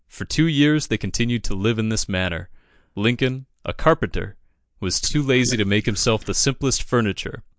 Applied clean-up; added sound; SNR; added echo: neural mask model Resemble Enhance denoiser.